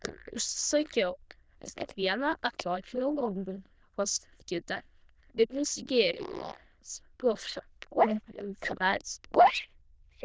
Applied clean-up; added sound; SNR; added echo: neural diffusion model UNIVERSE++.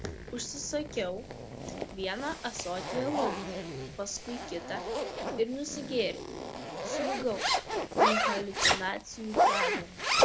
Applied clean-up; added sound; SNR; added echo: none; Zipper (clothing); -5 dB; none.